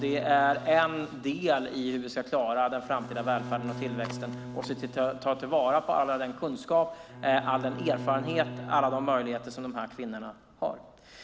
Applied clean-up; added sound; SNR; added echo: none; Bowed string instrument; 13 dB; none.